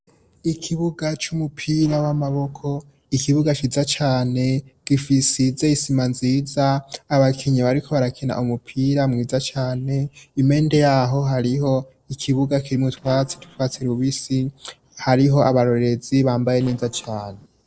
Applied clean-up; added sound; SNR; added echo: neural separator model SepFormer DNS4.